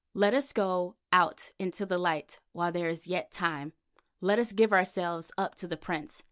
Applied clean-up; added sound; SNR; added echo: none; none; none; none.